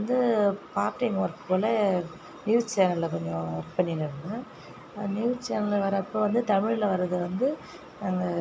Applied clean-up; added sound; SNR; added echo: none; none; none; none.